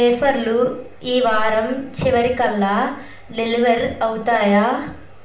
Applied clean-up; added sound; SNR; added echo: none; none; none; reverberation time 0.6 s.